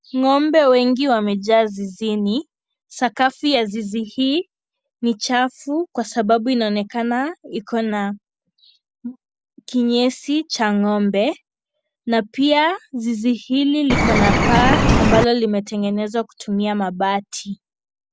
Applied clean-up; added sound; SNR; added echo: none; Bird; -5 dB; none.